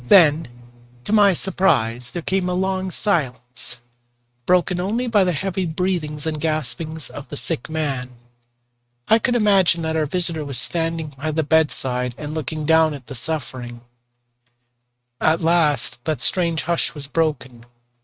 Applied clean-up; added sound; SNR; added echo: neural mask model RNNoise.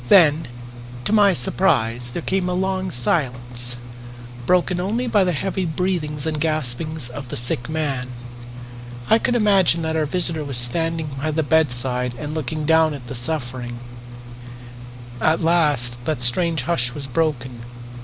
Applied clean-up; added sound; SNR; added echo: none; Engine; 11 dB; none.